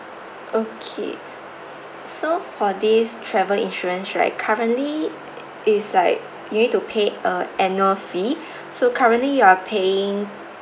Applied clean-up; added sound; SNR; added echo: none; none; none; none.